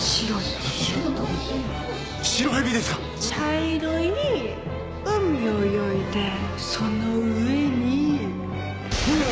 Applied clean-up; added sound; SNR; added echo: none; none; none; none.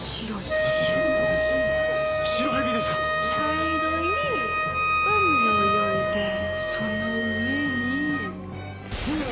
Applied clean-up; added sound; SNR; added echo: none; Wind instrument, woodwind instrument; -4 dB; none.